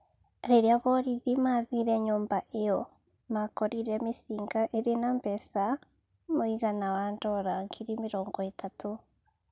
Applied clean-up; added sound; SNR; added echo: none; none; none; none.